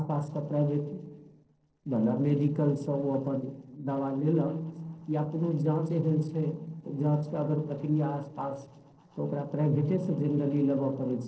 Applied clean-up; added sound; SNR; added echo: neural separator model SepFormer DNS4.